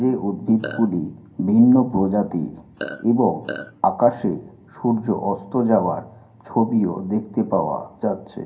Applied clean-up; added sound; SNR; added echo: none; Burping, eructation; 10 dB; reverberation time 0.3 s.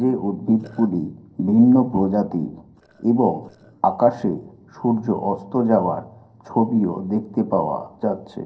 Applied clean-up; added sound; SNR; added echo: neural separator model SepFormer DNS4.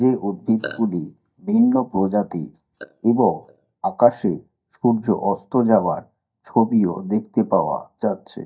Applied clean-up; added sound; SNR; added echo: neural mask model DeepFilterNet 3.